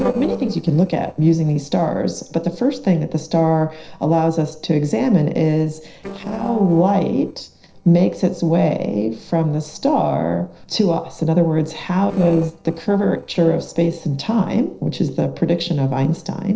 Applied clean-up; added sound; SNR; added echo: neural separator model SepFormer DNS4.